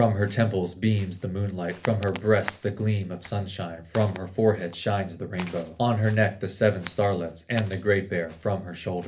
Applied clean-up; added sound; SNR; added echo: none; Walk, footsteps; 19 dB; reverberation time 0.3 s.